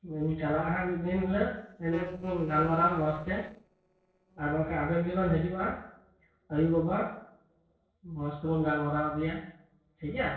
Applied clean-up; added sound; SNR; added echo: neural separator model SepFormer DNS4.